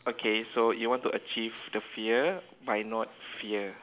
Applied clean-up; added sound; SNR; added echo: none; none; none; none.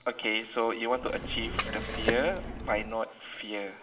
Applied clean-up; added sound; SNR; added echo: none; Liquid; 3 dB; reverberation time 1.3 s.